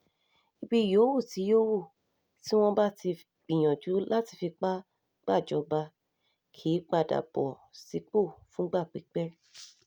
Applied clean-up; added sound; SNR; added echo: none; none; none; none.